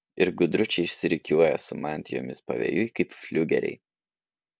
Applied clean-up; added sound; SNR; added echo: none; none; none; none.